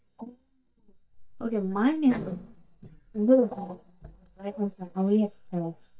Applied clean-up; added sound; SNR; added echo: neural mask model DeepFilterNet 3.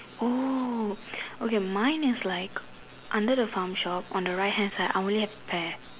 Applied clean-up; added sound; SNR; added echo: none; none; none; none.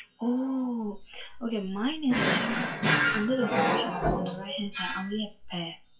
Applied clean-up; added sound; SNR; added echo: classical method WPE with log-MMSE.